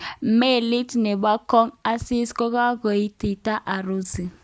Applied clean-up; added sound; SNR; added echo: none; none; none; none.